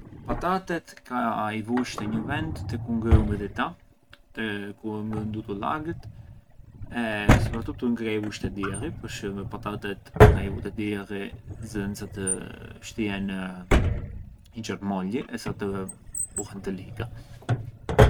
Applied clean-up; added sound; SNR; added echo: none; Drawer open or close; -4 dB; none.